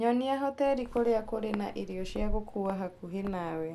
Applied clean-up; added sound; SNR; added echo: none; Walk, footsteps; 8 dB; none.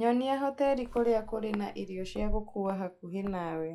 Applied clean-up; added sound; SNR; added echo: classical method log-MMSE.